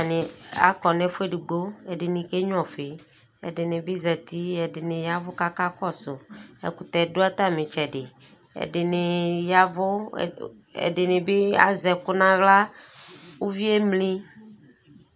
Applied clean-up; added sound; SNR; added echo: none; none; none; none.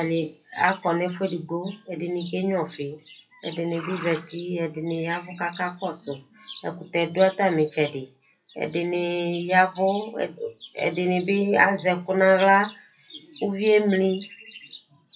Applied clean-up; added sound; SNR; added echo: classical method WPE with log-MMSE.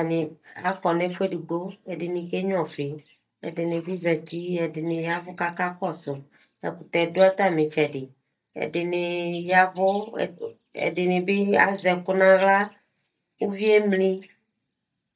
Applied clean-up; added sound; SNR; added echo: neural mask model DeepFilterNet 3.